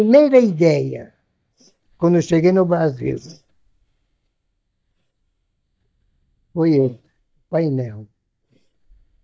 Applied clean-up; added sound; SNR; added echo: neural mask model DeepFilterNet 3.